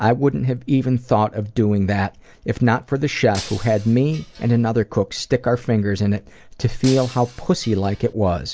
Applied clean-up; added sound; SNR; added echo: none; Shatter; 18 dB; none.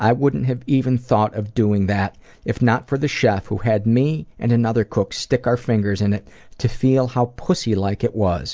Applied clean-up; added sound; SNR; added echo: none; none; none; none.